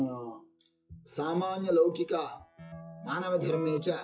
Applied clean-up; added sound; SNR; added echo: classical method WPE with log-MMSE.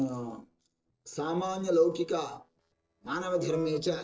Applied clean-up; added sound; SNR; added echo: neural separator model SepFormer DNS4.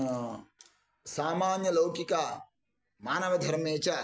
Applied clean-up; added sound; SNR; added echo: none; none; none; none.